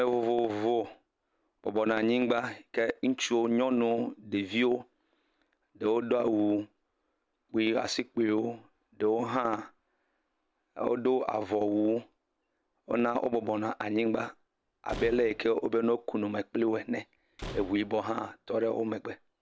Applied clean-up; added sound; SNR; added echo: none; Slam; 16 dB; none.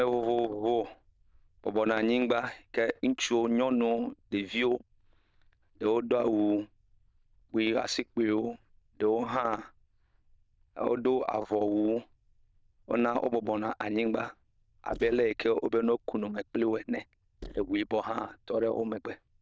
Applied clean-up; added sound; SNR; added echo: neural diffusion model UNIVERSE++.